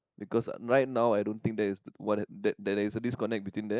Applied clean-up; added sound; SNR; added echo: neural mask model Resemble Enhance denoiser.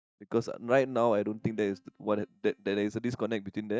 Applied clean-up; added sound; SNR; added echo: neural mask model DeepFilterNet 3.